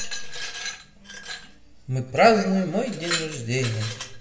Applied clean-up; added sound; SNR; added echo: none; Glass; 11 dB; reverberation time 1.4 s.